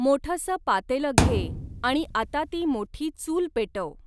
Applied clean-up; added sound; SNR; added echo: none; Thump, thud; 0 dB; none.